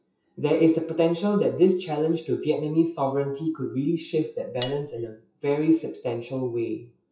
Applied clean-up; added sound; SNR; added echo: classical method WPE with log-MMSE.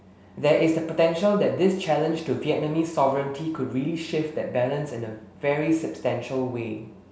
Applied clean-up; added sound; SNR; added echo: none; none; none; none.